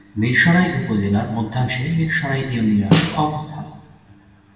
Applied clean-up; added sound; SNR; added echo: none; Snare drum; 2 dB; reverberation time 1.3 s.